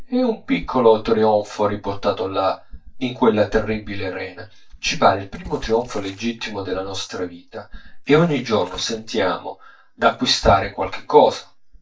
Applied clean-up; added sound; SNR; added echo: neural mask model DeepFilterNet 3.